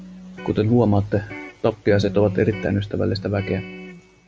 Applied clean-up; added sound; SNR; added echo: none; Electric guitar; 14 dB; none.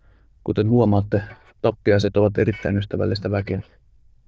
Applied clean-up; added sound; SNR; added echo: neural diffusion model UNIVERSE++.